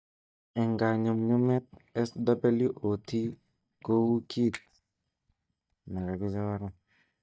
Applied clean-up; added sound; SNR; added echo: neural mask model DeepFilterNet 3.